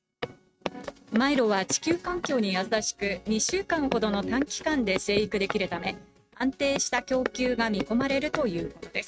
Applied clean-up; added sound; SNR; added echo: neural mask model RNNoise.